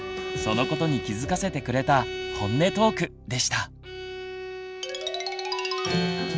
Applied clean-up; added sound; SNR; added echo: none; Bowed string instrument; 7 dB; none.